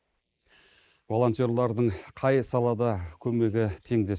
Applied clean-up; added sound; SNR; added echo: neural mask model Resemble Enhance denoiser.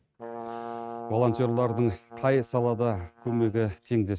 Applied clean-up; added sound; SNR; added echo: neural mask model RNNoise.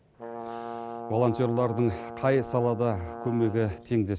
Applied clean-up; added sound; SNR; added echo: none; Brass instrument; 11 dB; none.